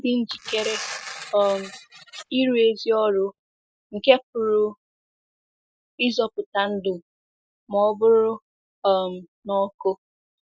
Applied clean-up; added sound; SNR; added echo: classical method spectral subtraction.